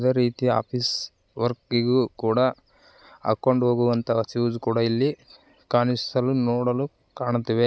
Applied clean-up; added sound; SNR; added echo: none; none; none; none.